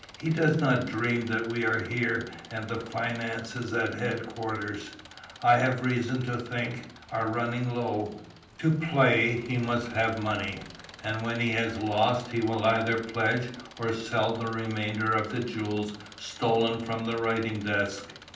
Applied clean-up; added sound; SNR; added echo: none; Engine; 20 dB; reverberation time 0.6 s.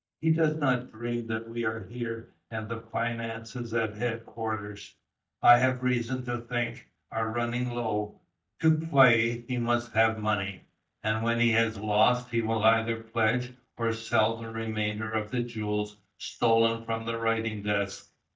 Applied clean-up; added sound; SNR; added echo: neural mask model DeepFilterNet 3.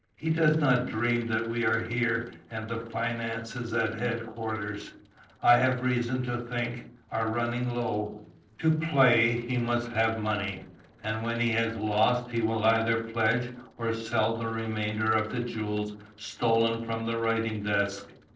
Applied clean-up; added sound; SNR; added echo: neural separator model SepFormer DNS4.